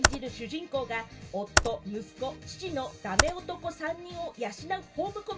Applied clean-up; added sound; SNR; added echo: none; Computer keyboard; -3 dB; reverberation time 0.2 s.